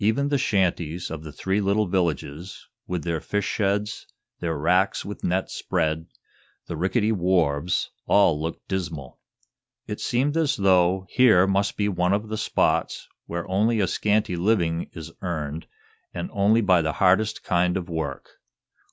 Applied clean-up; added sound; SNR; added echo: none; none; none; none.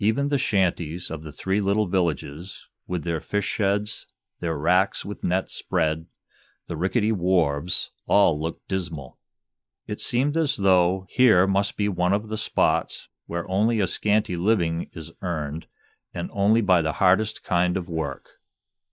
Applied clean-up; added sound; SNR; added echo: neural mask model Resemble Enhance denoiser.